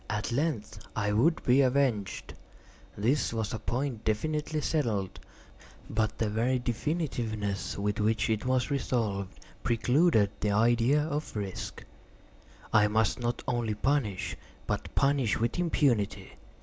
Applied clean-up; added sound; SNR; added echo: none; none; none; none.